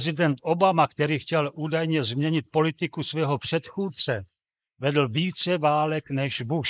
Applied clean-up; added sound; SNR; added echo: neural mask model Resemble Enhance denoiser.